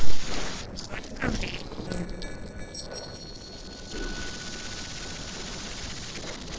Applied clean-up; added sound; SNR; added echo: neural separator model SepFormer DNS4.